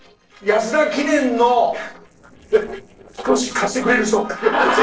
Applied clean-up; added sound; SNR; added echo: neural separator model SepFormer DNS4.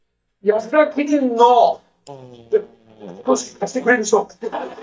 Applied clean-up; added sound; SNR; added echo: neural mask model DeepFilterNet 3.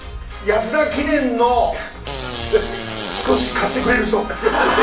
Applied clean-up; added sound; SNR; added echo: none; Fart; 10 dB; reverberation time 0.4 s.